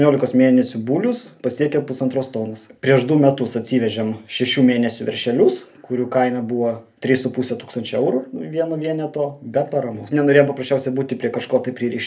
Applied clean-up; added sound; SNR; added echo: none; none; none; reverberation time 0.3 s.